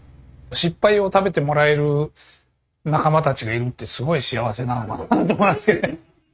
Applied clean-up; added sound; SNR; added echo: neural mask model RNNoise.